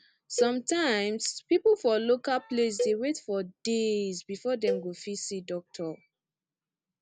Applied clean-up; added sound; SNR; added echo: none; Cowbell; 9 dB; none.